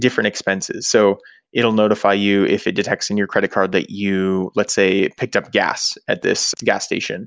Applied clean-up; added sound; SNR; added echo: none; none; none; none.